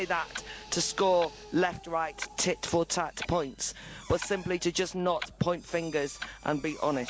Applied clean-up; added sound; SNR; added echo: none; Drill + Clock; 15 dB; none.